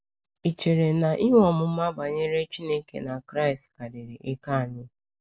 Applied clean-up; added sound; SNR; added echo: none; none; none; none.